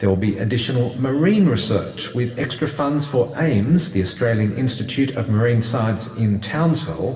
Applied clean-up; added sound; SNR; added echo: none; none; none; reverberation time 2.3 s.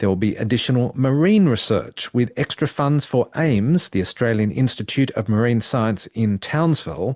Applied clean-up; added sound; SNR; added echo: none; none; none; none.